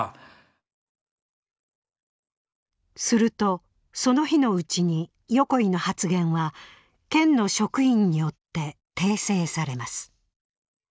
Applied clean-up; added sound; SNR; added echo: none; none; none; none.